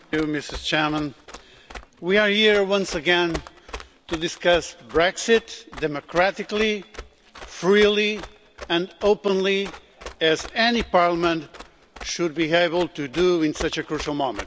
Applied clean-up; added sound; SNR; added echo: none; Run; 17 dB; none.